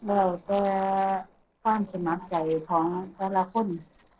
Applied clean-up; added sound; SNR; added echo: neural separator model SepFormer DNS4.